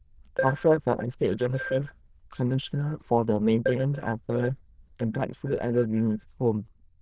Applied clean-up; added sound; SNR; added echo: neural diffusion model UNIVERSE++.